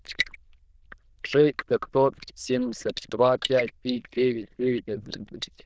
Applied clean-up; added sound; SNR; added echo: neural diffusion model UNIVERSE++.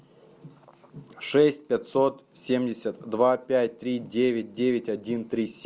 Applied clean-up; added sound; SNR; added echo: none; none; none; none.